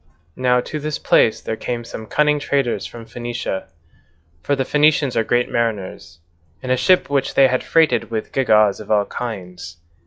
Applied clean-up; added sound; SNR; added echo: classical method log-MMSE.